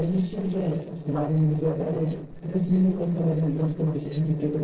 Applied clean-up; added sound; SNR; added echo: neural separator model SepFormer DNS4.